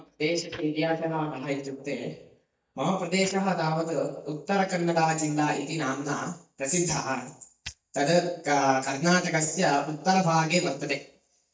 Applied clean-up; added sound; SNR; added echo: neural mask model DeepFilterNet 3.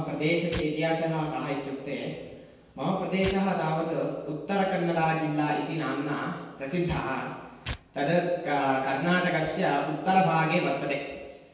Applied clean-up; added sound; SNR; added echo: none; Tearing; 18 dB; reverberation time 1.2 s.